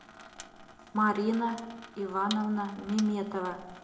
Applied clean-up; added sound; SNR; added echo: none; Sink (filling or washing) / Water tap, faucet; 16 dB; reverberation time 0.6 s.